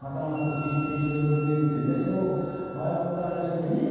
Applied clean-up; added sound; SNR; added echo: none; Wind instrument, woodwind instrument; 15 dB; reverberation time 2.1 s.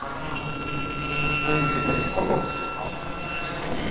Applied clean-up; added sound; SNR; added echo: neural separator model SepFormer WHAMR!.